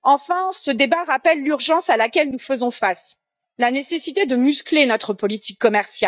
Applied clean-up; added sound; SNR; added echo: neural mask model DeepFilterNet 3.